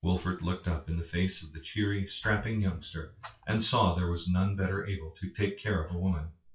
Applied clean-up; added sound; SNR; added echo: classical method WPE with log-MMSE.